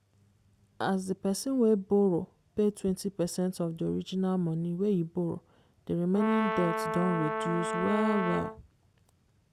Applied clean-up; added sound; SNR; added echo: none; Brass instrument; 3 dB; none.